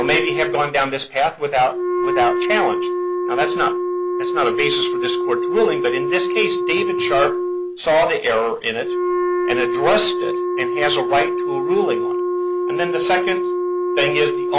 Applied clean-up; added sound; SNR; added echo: none; Wind instrument, woodwind instrument; 0 dB; none.